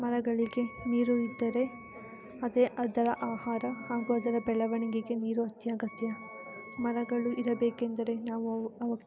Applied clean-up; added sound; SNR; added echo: none; Wind instrument, woodwind instrument; 18 dB; none.